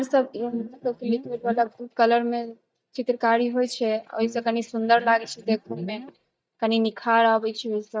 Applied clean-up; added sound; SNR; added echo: neural mask model DeepFilterNet 3.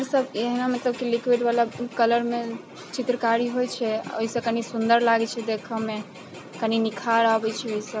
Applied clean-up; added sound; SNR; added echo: none; none; none; none.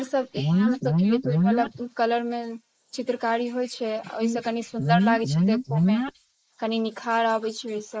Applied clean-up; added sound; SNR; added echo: neural mask model Resemble Enhance denoiser.